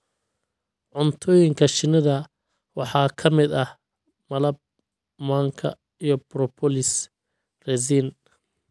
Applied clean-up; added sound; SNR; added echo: none; none; none; none.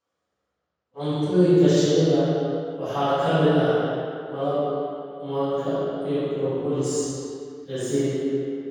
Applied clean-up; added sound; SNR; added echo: none; none; none; reverberation time 2.2 s.